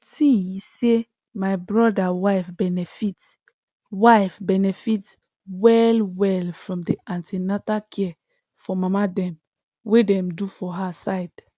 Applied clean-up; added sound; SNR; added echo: none; none; none; none.